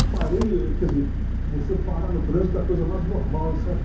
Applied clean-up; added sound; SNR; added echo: none; Engine; -3 dB; reverberation time 0.9 s.